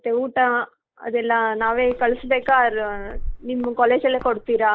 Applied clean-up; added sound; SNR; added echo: neural mask model DeepFilterNet 3.